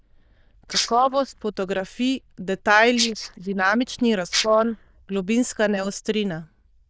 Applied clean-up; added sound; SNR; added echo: neural diffusion model UNIVERSE++.